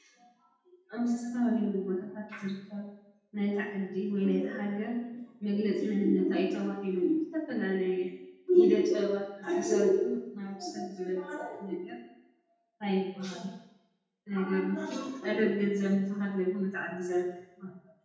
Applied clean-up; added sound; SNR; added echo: none; none; none; reverberation time 0.8 s.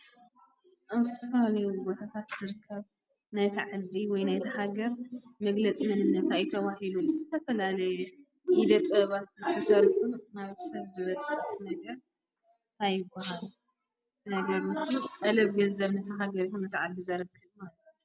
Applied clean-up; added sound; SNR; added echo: none; none; none; none.